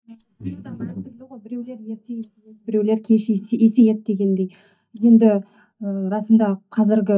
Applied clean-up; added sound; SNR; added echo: neural mask model DeepFilterNet 3.